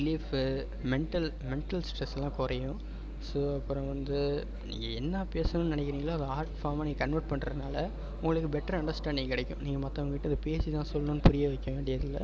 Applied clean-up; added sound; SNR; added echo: none; none; none; none.